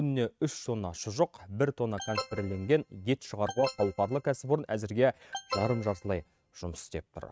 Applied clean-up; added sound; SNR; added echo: neural mask model RNNoise.